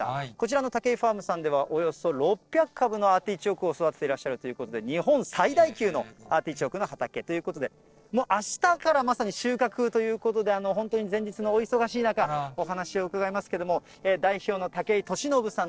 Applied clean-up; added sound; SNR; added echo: neural separator model SepFormer DNS4.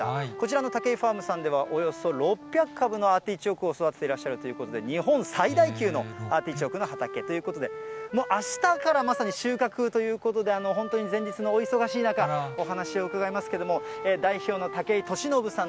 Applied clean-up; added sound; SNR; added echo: none; Wind instrument, woodwind instrument; 12 dB; none.